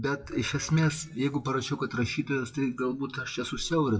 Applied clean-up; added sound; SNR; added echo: classical method WPE with log-MMSE.